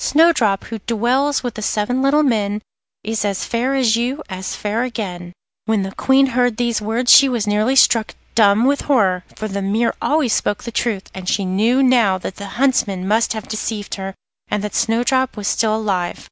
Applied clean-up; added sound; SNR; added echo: none; none; none; none.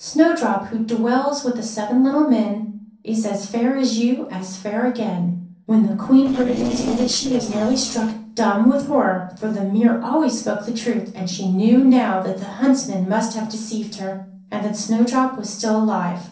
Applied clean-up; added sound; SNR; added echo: neural separator model SepFormer DNS4.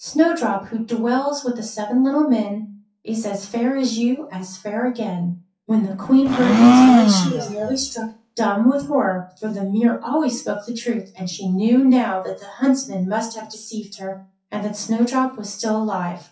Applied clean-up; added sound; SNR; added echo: classical method WPE with log-MMSE.